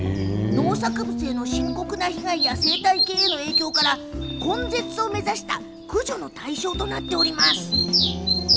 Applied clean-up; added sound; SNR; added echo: none; Bird vocalization, bird call, bird song; 2 dB; none.